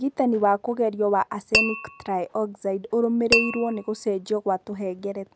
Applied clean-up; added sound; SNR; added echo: none; Tap / Glass; 2 dB; none.